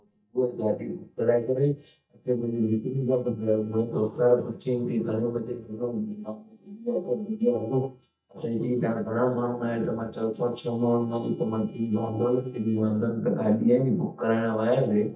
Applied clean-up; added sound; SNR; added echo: neural mask model DeepFilterNet 3.